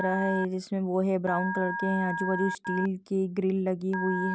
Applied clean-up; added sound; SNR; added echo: none; Telephone; 7 dB; none.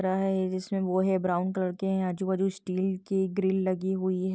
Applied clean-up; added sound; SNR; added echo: none; none; none; none.